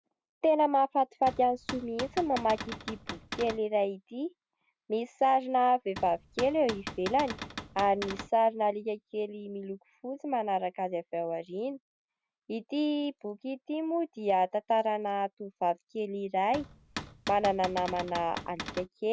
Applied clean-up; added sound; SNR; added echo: none; Cupboard open or close / Door; 10 dB; none.